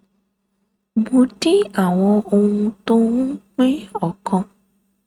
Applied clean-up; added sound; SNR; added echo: neural mask model RNNoise.